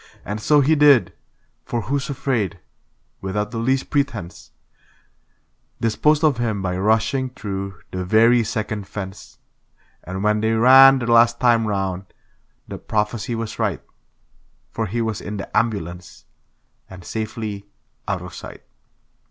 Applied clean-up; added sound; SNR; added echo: none; none; none; none.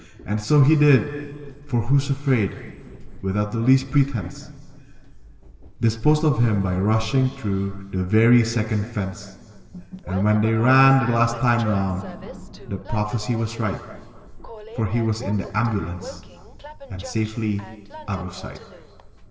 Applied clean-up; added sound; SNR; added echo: none; Train; 18 dB; reverberation time 2.3 s.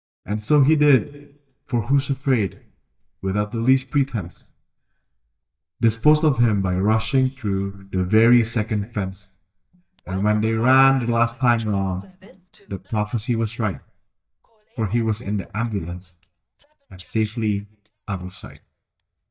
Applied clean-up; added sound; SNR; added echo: neural mask model DeepFilterNet 3.